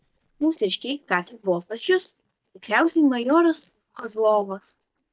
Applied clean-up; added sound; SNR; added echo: neural mask model DeepFilterNet 3.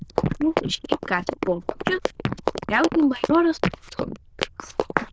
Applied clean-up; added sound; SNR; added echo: neural diffusion model UNIVERSE++.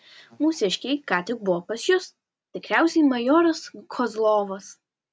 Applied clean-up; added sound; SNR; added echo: none; none; none; none.